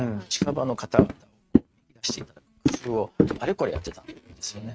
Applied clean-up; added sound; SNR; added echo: neural mask model RNNoise.